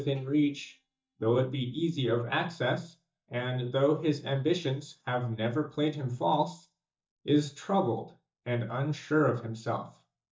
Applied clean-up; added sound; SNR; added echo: neural mask model DeepFilterNet 3.